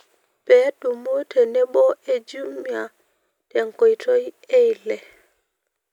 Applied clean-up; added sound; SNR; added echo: none; none; none; none.